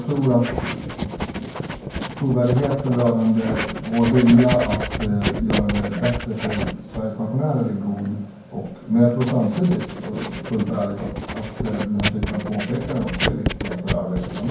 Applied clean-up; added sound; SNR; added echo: none; Writing; 7 dB; reverberation time 0.9 s.